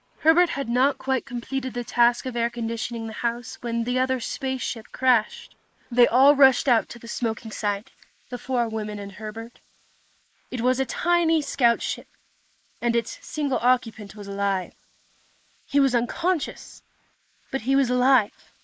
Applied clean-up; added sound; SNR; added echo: neural mask model Resemble Enhance denoiser.